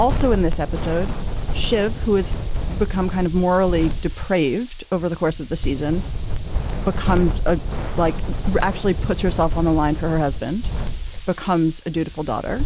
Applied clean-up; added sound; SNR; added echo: none; Wind; 1 dB; none.